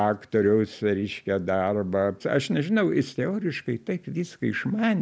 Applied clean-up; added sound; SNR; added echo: none; none; none; none.